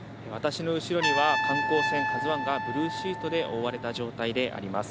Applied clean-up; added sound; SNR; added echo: none; Trumpet; 2 dB; none.